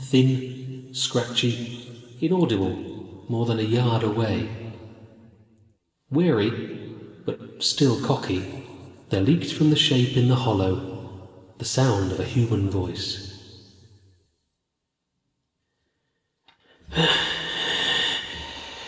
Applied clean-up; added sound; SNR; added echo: none; none; none; reverberation time 2.8 s.